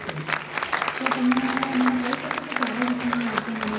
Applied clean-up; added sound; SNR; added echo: none; Applause; 1 dB; reverberation time 0.3 s.